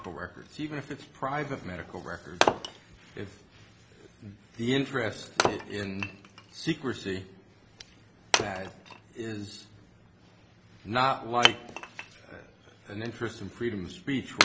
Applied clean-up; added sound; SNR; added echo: none; Wood; -1 dB; none.